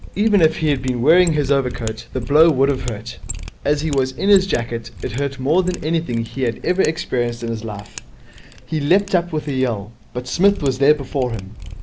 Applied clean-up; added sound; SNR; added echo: none; Mechanisms; 13 dB; none.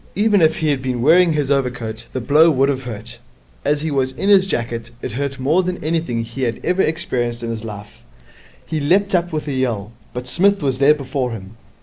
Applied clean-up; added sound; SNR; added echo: none; none; none; none.